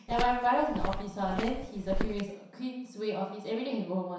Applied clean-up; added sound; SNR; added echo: none; Walk, footsteps; 3 dB; reverberation time 0.7 s.